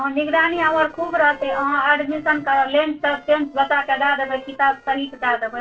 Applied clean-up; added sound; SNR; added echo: neural separator model SepFormer DNS4.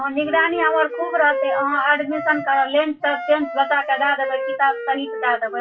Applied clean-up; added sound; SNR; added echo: classical method WPE with log-MMSE.